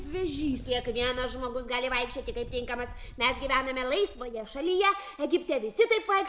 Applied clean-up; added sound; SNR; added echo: none; Engine; 14 dB; none.